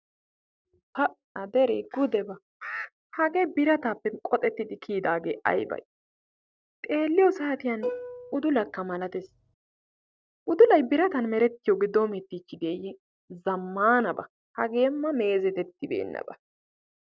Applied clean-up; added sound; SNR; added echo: neural separator model SepFormer DNS4.